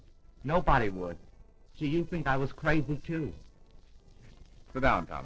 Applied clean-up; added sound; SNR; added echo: neural separator model SepFormer DNS4.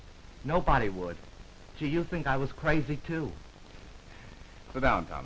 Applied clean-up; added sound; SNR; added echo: none; none; none; none.